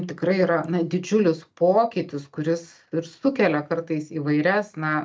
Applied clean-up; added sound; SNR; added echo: none; none; none; none.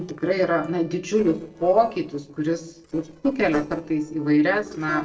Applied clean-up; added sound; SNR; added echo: neural separator model SepFormer DNS4.